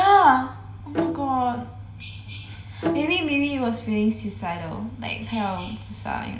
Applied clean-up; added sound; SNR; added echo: none; Bowed string instrument; 7 dB; reverberation time 0.8 s.